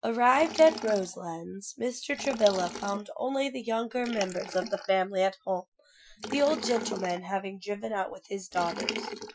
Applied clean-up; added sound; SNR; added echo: classical method Wiener filter.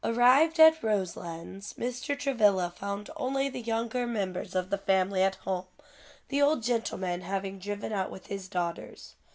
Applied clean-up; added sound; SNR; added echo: none; none; none; none.